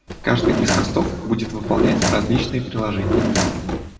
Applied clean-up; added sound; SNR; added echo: none; Drawer open or close; -1 dB; reverberation time 1.7 s.